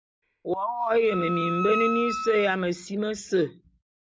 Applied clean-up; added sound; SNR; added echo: none; Wind instrument, woodwind instrument; 6 dB; none.